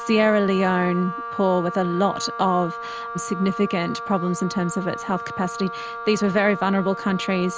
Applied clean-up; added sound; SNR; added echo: none; Wind instrument, woodwind instrument; 9 dB; none.